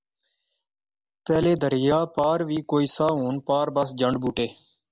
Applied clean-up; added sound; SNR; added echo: none; none; none; none.